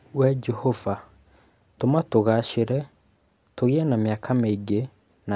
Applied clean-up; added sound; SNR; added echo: none; none; none; none.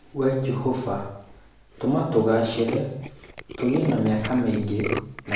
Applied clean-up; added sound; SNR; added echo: none; Tools; 11 dB; reverberation time 0.7 s.